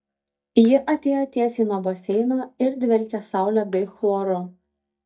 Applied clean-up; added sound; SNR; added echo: neural mask model DeepFilterNet 3.